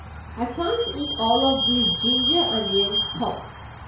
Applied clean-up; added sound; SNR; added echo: none; Squeak / Vehicle; 0 dB; reverberation time 0.6 s.